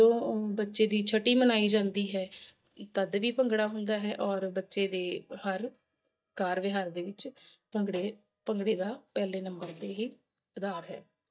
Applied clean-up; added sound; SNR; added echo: neural mask model DeepFilterNet 3.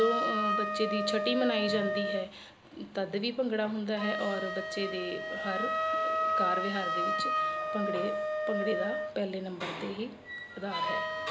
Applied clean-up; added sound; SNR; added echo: none; Wind instrument, woodwind instrument; 0 dB; none.